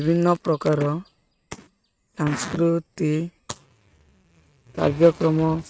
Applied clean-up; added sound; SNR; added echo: neural mask model RNNoise.